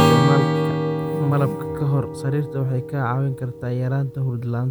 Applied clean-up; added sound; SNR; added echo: none; Acoustic guitar / Strum; 0 dB; none.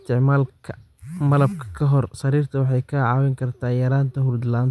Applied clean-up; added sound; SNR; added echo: none; none; none; none.